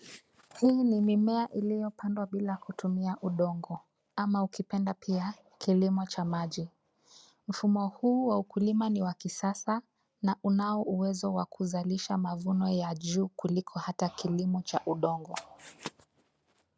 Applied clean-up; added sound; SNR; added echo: none; none; none; none.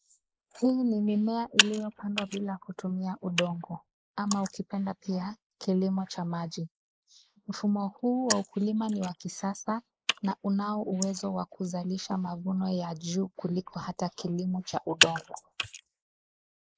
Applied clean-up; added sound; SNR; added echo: neural mask model Resemble Enhance denoiser.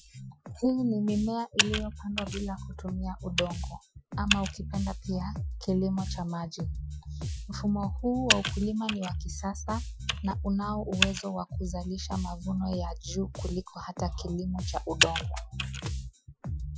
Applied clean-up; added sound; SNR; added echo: classical method Wiener filter.